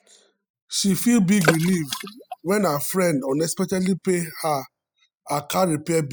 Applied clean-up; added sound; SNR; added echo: classical method spectral subtraction.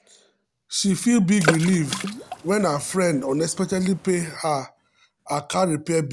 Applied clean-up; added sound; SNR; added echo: none; Water / Splash, splatter; 8 dB; none.